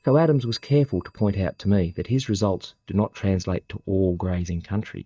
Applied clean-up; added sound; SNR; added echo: neural mask model DeepFilterNet 3.